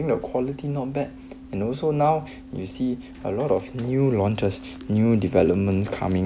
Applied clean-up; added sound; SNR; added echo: none; none; none; none.